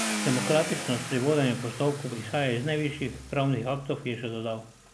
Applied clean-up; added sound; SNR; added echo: none; Car; 8 dB; none.